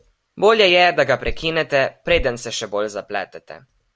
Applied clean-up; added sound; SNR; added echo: none; none; none; none.